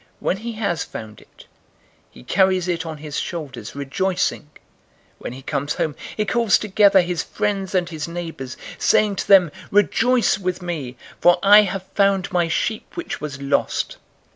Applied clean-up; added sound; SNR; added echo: none; none; none; none.